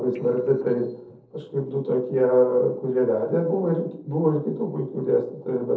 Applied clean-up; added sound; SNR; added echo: neural separator model SepFormer DNS4.